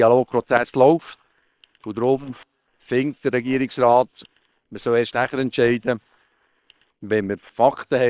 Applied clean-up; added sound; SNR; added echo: neural separator model SepFormer WHAM!.